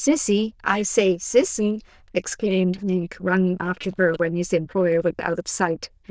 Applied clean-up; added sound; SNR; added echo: neural diffusion model UNIVERSE++.